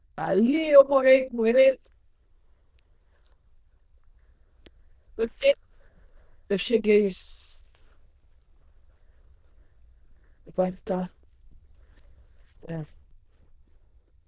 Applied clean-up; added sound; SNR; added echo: neural diffusion model UNIVERSE++.